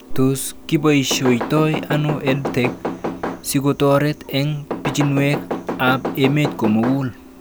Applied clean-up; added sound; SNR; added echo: none; Knock / Wood; 7 dB; none.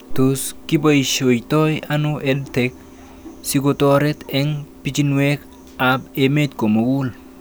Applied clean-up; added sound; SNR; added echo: none; none; none; none.